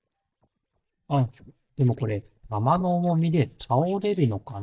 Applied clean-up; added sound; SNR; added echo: neural mask model DeepFilterNet 3.